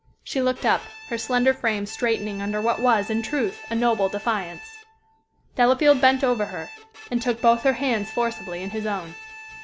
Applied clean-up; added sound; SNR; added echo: none; Bowed string instrument; 17 dB; none.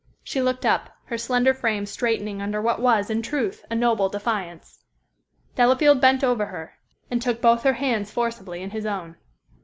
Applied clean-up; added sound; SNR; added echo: none; none; none; none.